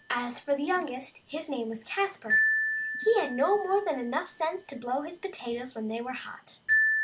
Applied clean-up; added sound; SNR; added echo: none; Marimba, xylophone; 2 dB; none.